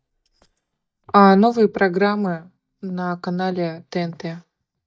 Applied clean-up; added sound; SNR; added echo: neural mask model DeepFilterNet 3.